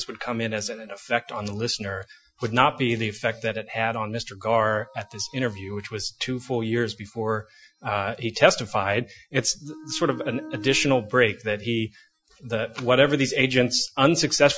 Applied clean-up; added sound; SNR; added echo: classical method Wiener filter.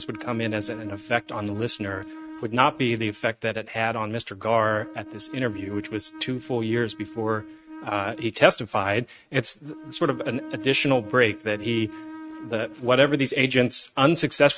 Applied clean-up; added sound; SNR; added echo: neural mask model RNNoise.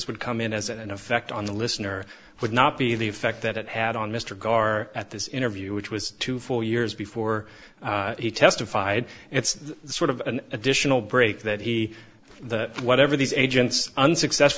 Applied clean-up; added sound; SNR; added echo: none; none; none; none.